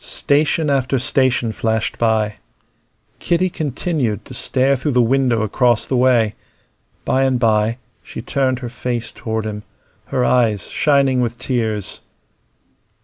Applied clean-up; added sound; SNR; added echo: none; none; none; none.